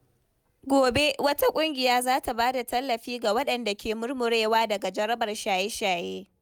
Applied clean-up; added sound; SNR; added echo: none; none; none; none.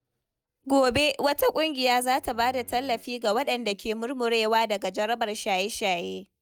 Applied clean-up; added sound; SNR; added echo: neural mask model DeepFilterNet 3.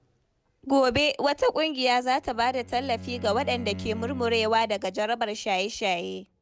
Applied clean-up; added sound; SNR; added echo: none; Bowed string instrument; 13 dB; none.